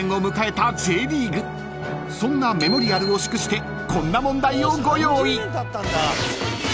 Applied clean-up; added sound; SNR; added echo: none; Bicycle bell; 12 dB; none.